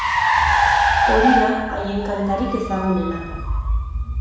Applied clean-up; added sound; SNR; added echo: none; Car; -4 dB; reverberation time 1.1 s.